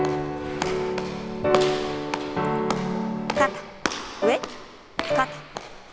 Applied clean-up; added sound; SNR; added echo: none; Walk, footsteps / Slam; 7 dB; none.